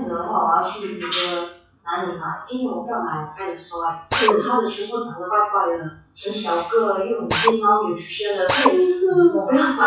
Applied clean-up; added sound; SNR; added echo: classical method WPE with log-MMSE.